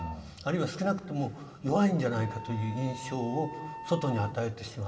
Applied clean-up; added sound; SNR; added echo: none; Wind instrument, woodwind instrument; 14 dB; reverberation time 1.7 s.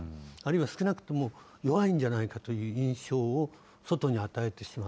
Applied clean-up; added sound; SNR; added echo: none; none; none; none.